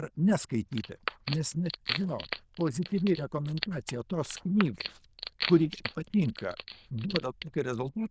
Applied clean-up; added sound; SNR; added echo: neural diffusion model UNIVERSE++.